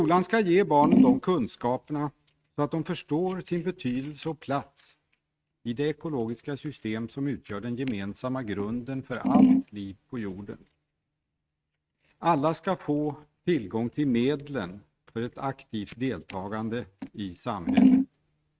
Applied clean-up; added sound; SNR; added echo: neural mask model RNNoise.